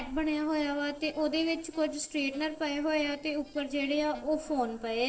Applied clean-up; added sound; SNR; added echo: neural separator model SepFormer DNS4.